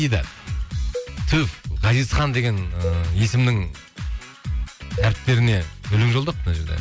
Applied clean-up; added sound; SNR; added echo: none; Cowbell; 18 dB; none.